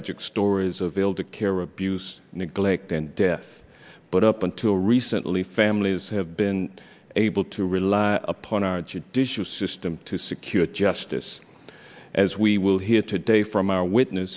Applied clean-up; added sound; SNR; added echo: none; none; none; none.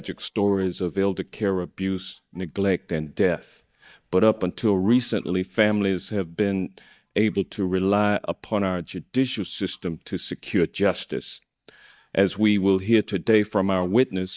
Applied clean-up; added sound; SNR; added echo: neural mask model DeepFilterNet 3.